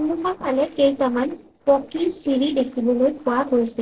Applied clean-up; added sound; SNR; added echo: neural separator model SepFormer DNS4.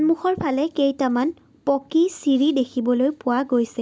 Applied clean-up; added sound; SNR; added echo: none; none; none; none.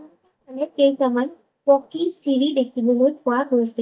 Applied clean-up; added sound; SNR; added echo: neural mask model DeepFilterNet 3.